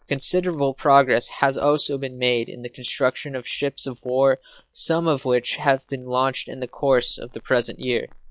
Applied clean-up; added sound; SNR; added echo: classical method log-MMSE.